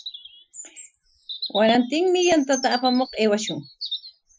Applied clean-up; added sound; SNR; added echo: classical method Wiener filter.